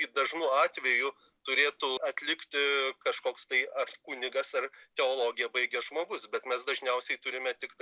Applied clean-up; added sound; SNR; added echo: none; none; none; none.